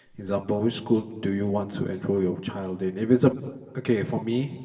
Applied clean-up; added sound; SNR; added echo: none; none; none; reverberation time 2.0 s.